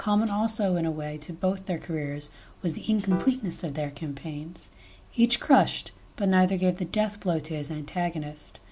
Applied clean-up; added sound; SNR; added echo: none; Piano; 17 dB; none.